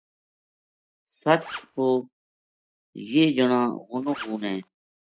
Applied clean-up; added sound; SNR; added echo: neural mask model DeepFilterNet 3.